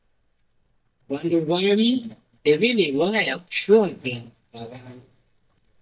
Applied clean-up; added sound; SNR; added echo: neural mask model DeepFilterNet 3.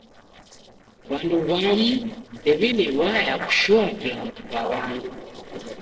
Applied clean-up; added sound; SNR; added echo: neural separator model SepFormer DNS4.